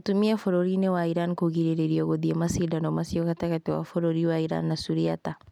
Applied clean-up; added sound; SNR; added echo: none; none; none; none.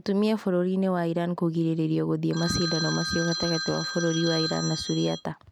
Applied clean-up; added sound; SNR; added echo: none; Telephone; 6 dB; none.